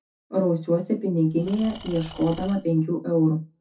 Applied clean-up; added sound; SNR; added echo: none; Engine / Tools; 18 dB; reverberation time 0.3 s.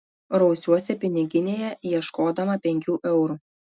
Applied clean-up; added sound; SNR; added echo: none; none; none; none.